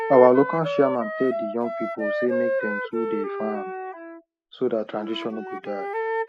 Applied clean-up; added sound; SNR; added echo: classical method spectral subtraction.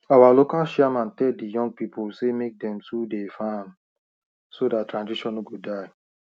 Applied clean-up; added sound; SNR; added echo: none; none; none; none.